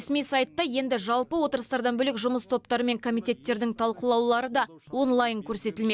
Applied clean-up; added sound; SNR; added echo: none; none; none; none.